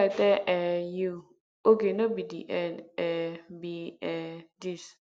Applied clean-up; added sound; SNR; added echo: none; none; none; none.